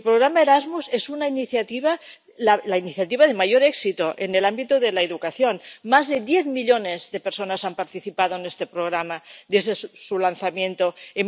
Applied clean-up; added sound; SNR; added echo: none; none; none; none.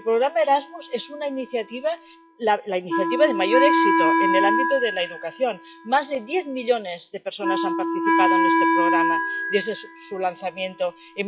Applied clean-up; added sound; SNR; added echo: classical method log-MMSE.